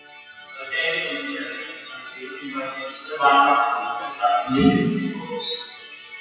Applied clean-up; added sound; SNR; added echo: classical method WPE with log-MMSE.